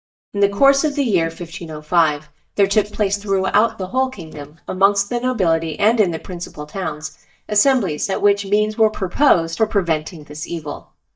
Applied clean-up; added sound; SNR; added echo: neural mask model DeepFilterNet 3.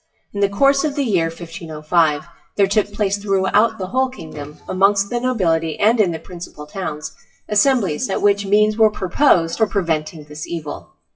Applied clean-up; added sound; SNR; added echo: classical method WPE with log-MMSE.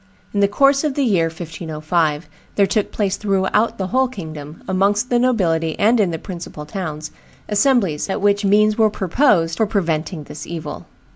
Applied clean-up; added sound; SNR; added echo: none; none; none; none.